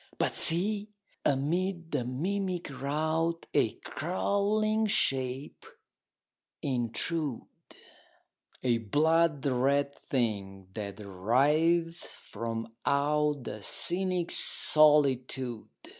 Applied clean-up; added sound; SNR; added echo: none; none; none; none.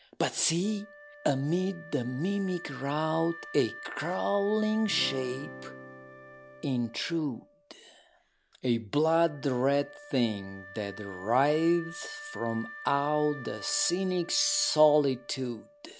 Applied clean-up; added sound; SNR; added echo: none; Acoustic guitar / Strum + Wind instrument, woodwind instrument; 16 dB; none.